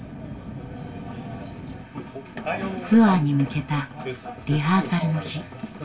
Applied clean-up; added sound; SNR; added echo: none; none; none; reverberation time 0.2 s.